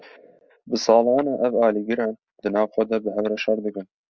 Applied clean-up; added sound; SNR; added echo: none; none; none; none.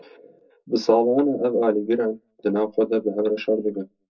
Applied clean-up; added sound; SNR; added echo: none; none; none; reverberation time 0.2 s.